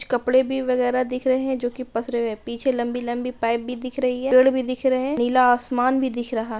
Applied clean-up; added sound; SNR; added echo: none; none; none; none.